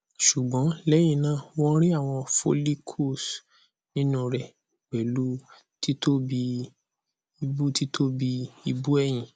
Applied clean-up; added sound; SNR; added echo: none; none; none; none.